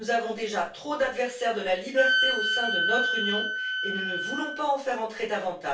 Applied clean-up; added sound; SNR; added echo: none; Wind instrument, woodwind instrument; -2 dB; reverberation time 0.3 s.